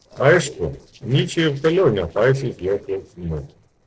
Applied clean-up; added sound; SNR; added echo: neural separator model SepFormer DNS4.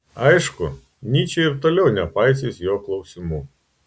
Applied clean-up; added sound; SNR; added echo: none; none; none; none.